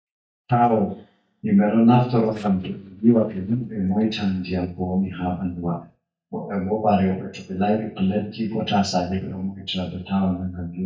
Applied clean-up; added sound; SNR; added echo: neural mask model DeepFilterNet 3.